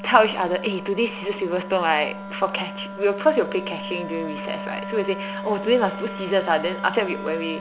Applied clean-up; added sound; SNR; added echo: none; Wind instrument, woodwind instrument; 10 dB; none.